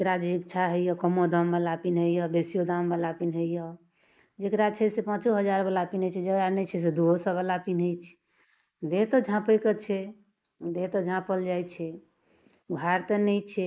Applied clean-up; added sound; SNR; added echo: neural mask model Resemble Enhance denoiser.